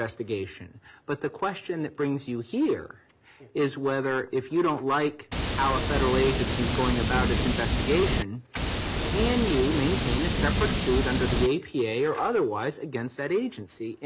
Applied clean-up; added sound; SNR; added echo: none; Water; -2 dB; none.